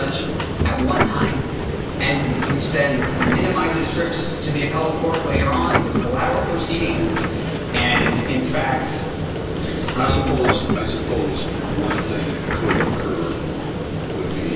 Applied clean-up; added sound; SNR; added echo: none; Subway, metro, underground; -1 dB; reverberation time 0.2 s.